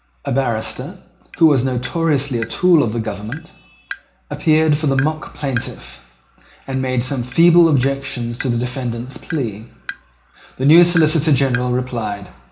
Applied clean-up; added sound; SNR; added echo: none; Tap; 18 dB; reverberation time 0.4 s.